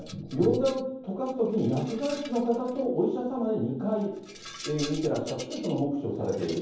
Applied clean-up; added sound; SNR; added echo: none; Rattle; 17 dB; reverberation time 0.9 s.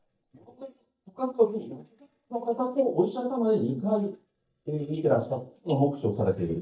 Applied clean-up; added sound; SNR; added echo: neural mask model DeepFilterNet 3.